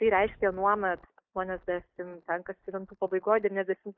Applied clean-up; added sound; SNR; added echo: neural mask model DeepFilterNet 3.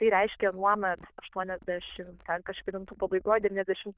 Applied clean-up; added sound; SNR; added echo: neural diffusion model UNIVERSE++.